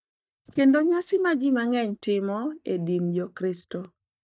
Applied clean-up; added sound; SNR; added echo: neural mask model DeepFilterNet 3.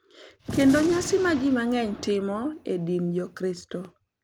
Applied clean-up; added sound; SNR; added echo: none; Gunshot, gunfire; 12 dB; none.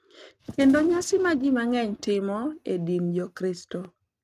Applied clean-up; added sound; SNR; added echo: neural mask model RNNoise.